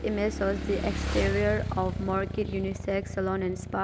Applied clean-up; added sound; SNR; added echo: none; Motorcycle / Engine; 4 dB; none.